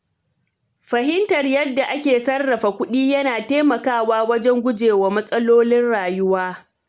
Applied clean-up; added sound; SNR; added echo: none; none; none; none.